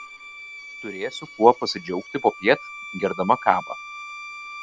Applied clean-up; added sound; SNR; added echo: none; Bowed string instrument; 15 dB; none.